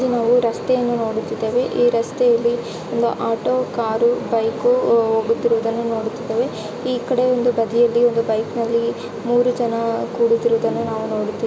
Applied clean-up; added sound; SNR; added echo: none; none; none; none.